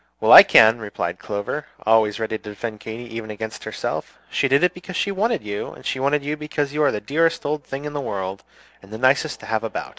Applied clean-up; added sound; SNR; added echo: none; none; none; none.